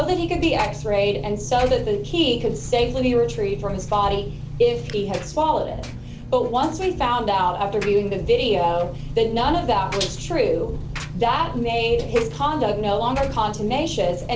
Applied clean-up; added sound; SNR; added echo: none; Engine; 9 dB; none.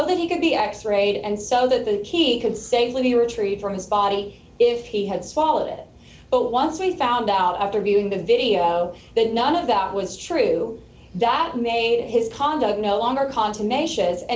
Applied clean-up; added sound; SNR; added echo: none; none; none; none.